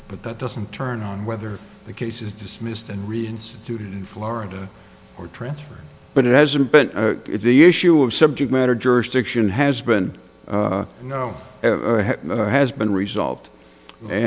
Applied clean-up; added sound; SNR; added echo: none; none; none; none.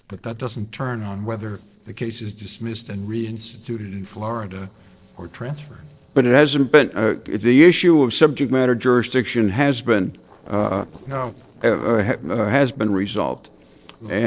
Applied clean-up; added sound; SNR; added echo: neural separator model SepFormer DNS4.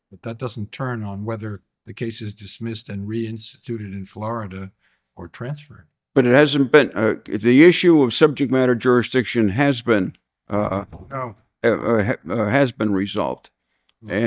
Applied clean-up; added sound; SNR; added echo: neural mask model DeepFilterNet 3.